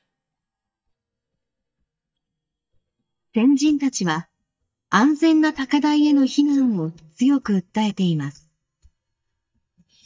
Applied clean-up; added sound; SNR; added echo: neural mask model DeepFilterNet 3.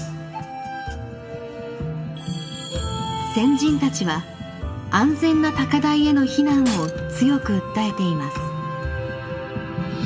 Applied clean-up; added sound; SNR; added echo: none; Shatter; 14 dB; reverberation time 1.1 s.